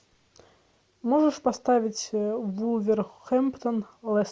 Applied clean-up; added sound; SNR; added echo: none; none; none; none.